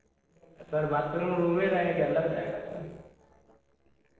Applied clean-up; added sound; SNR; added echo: neural separator model SepFormer DNS4.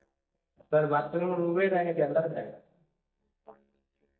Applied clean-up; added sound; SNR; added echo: neural mask model DeepFilterNet 3.